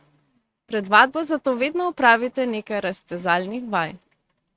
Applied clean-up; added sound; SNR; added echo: neural mask model RNNoise.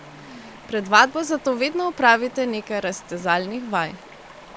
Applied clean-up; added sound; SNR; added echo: none; Stream; 20 dB; none.